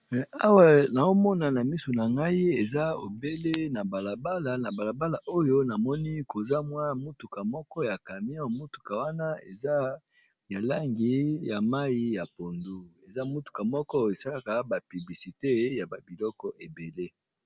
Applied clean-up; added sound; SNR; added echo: none; none; none; none.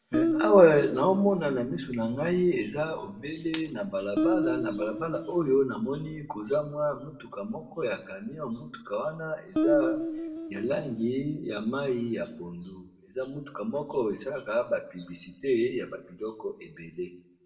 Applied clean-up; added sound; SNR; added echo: none; Guitar; 1 dB; reverberation time 0.5 s.